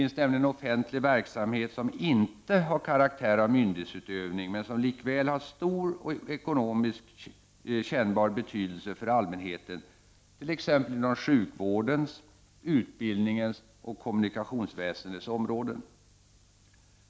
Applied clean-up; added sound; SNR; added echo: none; none; none; none.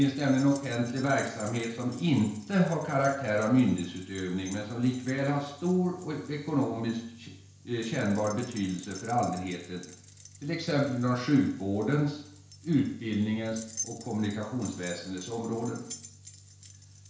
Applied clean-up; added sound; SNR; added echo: none; Keys jangling; 19 dB; reverberation time 0.5 s.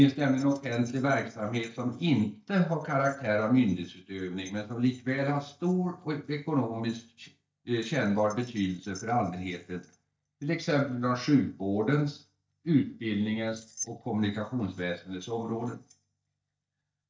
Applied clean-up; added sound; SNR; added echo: neural mask model DeepFilterNet 3.